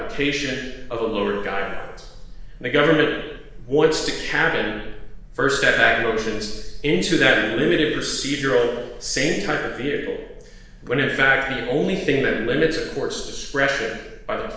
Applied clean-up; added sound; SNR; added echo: none; none; none; reverberation time 0.9 s.